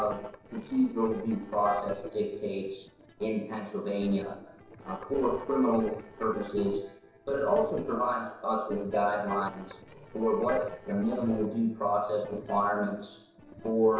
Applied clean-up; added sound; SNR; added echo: neural separator model SepFormer DNS4.